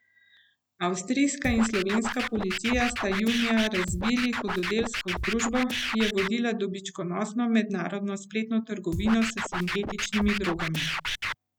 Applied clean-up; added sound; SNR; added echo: none; Scratching (performance technique); 4 dB; none.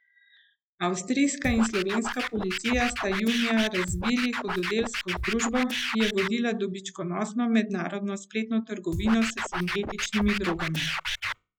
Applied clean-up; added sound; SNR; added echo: classical method log-MMSE.